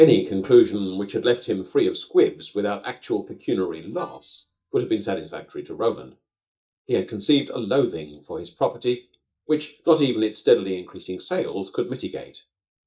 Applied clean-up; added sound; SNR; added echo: neural mask model DeepFilterNet 3.